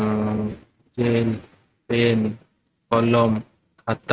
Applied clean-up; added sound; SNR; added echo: neural mask model RNNoise.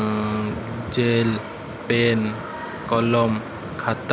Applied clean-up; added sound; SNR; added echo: none; none; none; none.